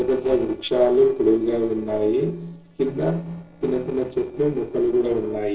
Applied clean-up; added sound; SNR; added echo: neural separator model SepFormer DNS4.